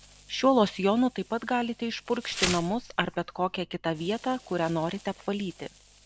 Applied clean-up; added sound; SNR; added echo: none; Insect; 13 dB; none.